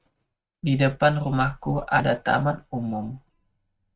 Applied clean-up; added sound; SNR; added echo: neural mask model RNNoise.